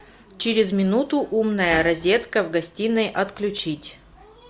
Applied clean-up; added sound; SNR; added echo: none; none; none; none.